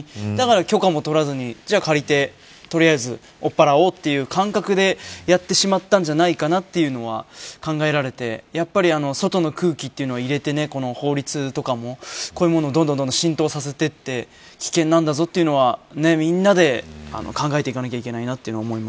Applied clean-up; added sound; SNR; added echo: none; none; none; none.